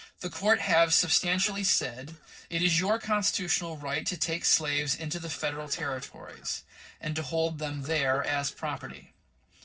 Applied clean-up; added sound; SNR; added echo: neural separator model SepFormer DNS4.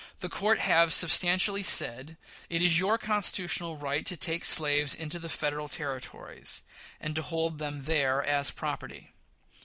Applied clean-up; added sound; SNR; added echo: none; none; none; none.